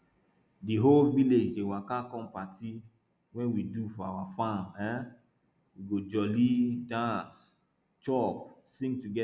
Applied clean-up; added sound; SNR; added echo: none; none; none; none.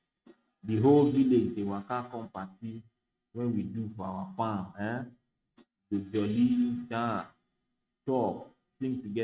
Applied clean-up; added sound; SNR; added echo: neural mask model RNNoise.